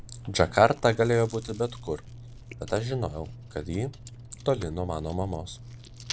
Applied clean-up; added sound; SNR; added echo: none; Chewing, mastication; 15 dB; none.